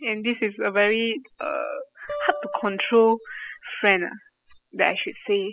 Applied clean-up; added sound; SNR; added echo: classical method spectral subtraction.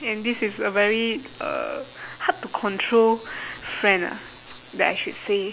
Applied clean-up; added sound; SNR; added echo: none; none; none; none.